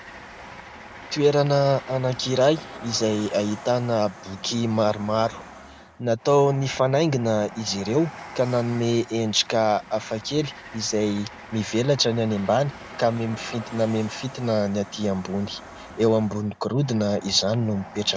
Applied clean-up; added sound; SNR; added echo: none; Train; 17 dB; none.